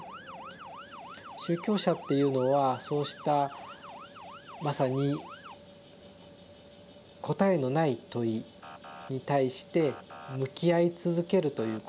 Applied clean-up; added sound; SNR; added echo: none; Motor vehicle (road) / Siren; 18 dB; none.